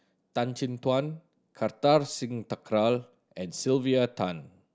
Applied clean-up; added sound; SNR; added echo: none; none; none; none.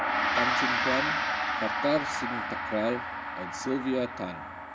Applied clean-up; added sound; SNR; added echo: none; Gong; -3 dB; reverberation time 2.0 s.